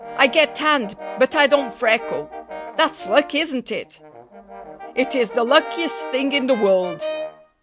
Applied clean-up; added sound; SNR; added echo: none; Brass instrument; 12 dB; none.